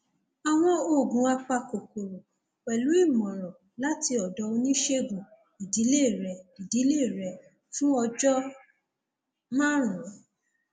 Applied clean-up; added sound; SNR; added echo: none; none; none; none.